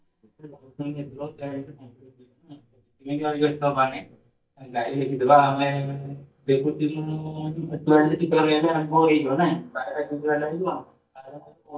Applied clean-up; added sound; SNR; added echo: neural mask model DeepFilterNet 3.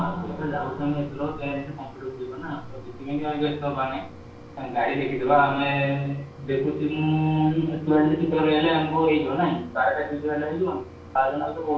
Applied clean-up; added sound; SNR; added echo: none; Mechanisms; 17 dB; reverberation time 0.2 s.